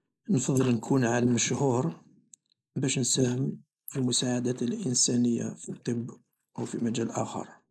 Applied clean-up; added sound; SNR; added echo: neural mask model Resemble Enhance denoiser.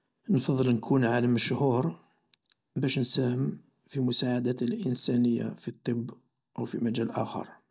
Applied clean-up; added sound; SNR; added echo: none; none; none; none.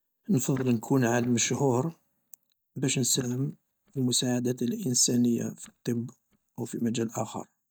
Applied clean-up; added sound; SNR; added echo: neural mask model DeepFilterNet 3.